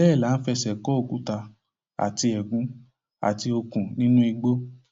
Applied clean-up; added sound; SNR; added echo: none; none; none; none.